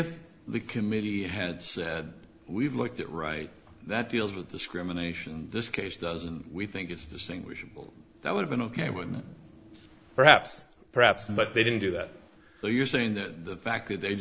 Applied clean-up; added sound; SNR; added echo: none; none; none; none.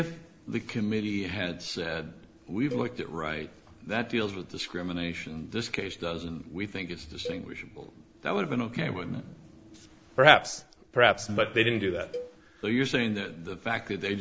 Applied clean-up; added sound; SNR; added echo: none; Cowbell; 15 dB; none.